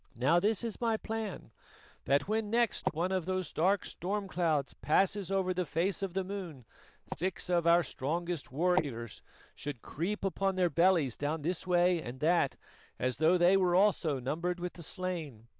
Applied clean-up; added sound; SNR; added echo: neural diffusion model UNIVERSE++.